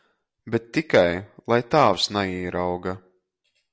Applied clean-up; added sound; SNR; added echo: none; none; none; none.